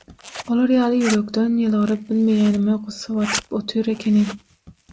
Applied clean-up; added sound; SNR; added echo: none; Zipper (clothing); 15 dB; none.